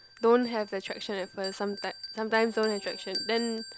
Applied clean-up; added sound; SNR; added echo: none; Bell; 12 dB; none.